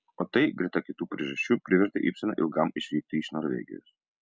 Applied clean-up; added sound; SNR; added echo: none; none; none; none.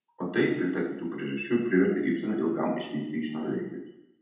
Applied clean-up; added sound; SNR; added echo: none; none; none; reverberation time 0.8 s.